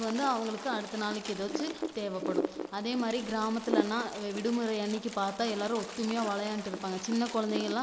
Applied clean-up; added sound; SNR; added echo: none; Wind; 6 dB; none.